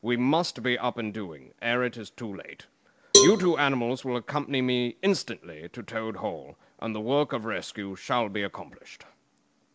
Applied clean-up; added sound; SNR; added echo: none; Cowbell; -2 dB; none.